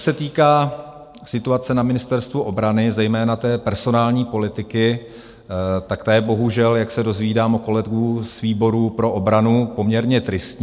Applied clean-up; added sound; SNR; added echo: none; none; none; none.